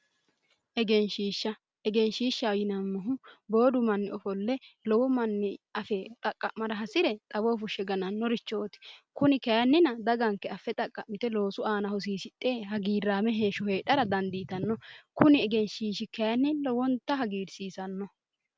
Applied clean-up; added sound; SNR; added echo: none; none; none; none.